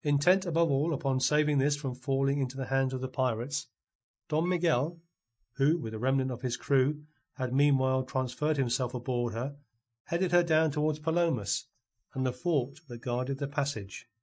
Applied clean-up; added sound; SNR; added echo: neural mask model DeepFilterNet 3.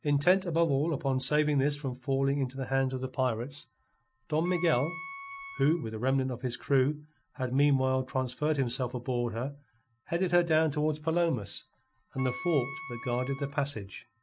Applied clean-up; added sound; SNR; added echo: none; Wind instrument, woodwind instrument; 14 dB; none.